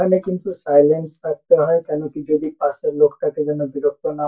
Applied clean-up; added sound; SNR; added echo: none; none; none; reverberation time 0.1 s.